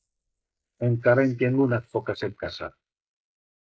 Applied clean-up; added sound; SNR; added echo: neural mask model Resemble Enhance denoiser.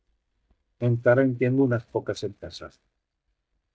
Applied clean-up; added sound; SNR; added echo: neural mask model DeepFilterNet 3.